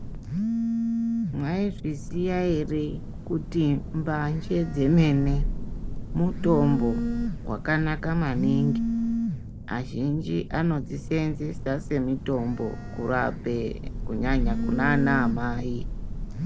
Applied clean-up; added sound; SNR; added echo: none; Thunder / Rain + Telephone; 3 dB; none.